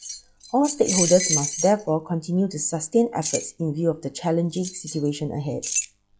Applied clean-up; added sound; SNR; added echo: classical method log-MMSE.